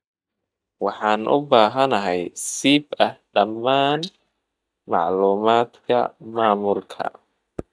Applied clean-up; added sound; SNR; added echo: neural mask model DeepFilterNet 3.